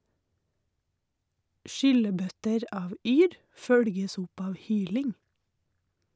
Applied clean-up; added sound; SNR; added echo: none; none; none; none.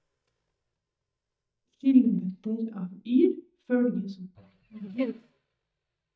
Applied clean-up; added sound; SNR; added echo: neural mask model DeepFilterNet 3.